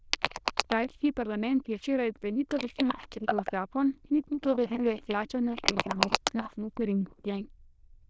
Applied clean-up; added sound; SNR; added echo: neural diffusion model UNIVERSE++.